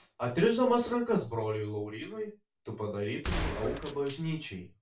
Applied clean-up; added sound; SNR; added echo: none; Gunshot, gunfire; 5 dB; reverberation time 0.3 s.